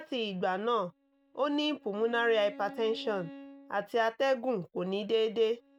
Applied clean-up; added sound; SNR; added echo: neural mask model RNNoise.